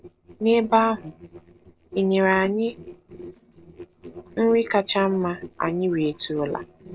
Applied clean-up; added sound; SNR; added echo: neural separator model SepFormer DNS4.